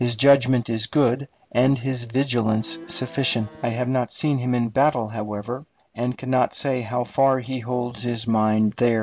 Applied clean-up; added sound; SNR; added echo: none; Accordion; 18 dB; none.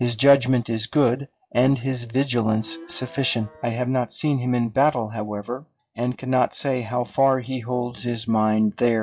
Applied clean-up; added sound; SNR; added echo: classical method log-MMSE.